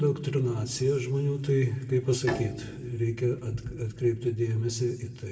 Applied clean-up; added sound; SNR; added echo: none; Bowed string instrument; 15 dB; reverberation time 1.2 s.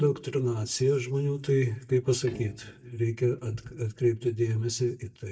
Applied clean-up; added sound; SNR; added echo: neural mask model DeepFilterNet 3.